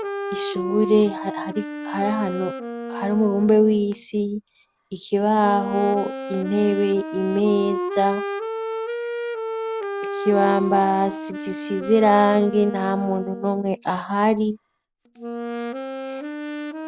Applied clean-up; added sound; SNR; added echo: none; Wind instrument, woodwind instrument; 8 dB; none.